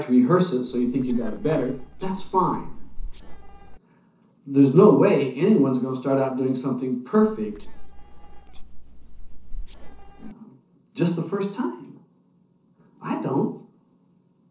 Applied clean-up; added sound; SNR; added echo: neural separator model SepFormer DNS4.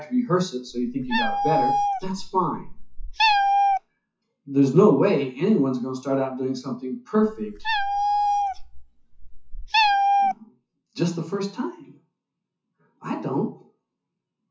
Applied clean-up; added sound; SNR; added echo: classical method WPE with log-MMSE.